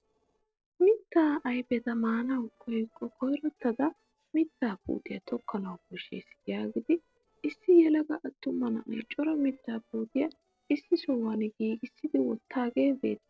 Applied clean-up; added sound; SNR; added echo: neural separator model SepFormer DNS4.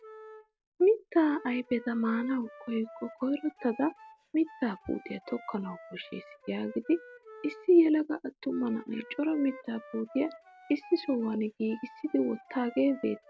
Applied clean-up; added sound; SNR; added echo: none; Wind instrument, woodwind instrument; 20 dB; none.